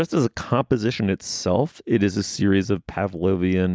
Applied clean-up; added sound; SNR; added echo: none; none; none; none.